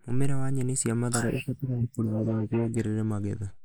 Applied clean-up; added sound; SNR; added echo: neural mask model Resemble Enhance denoiser.